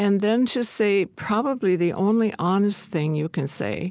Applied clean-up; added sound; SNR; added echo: none; none; none; none.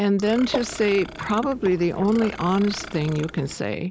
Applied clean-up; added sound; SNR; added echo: none; Burping, eructation + Water / Liquid; 13 dB; none.